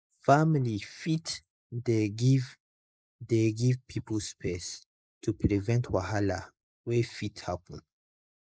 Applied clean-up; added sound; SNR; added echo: neural mask model Resemble Enhance denoiser.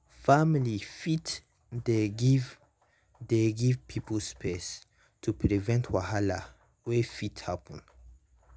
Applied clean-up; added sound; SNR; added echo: none; none; none; none.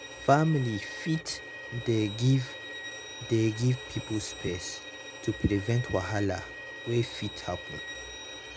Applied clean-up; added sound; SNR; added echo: none; Bowed string instrument; 11 dB; none.